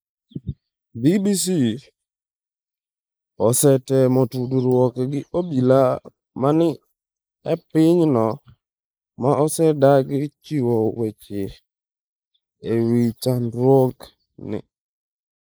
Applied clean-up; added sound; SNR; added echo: neural mask model Resemble Enhance denoiser.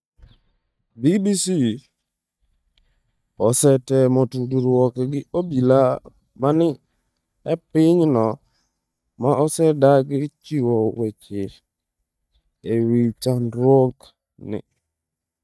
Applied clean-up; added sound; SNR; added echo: neural mask model DeepFilterNet 3.